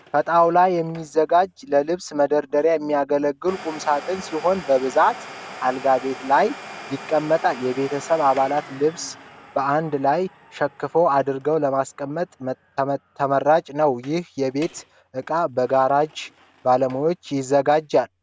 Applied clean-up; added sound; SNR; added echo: none; Domestic sounds, home sounds; 19 dB; none.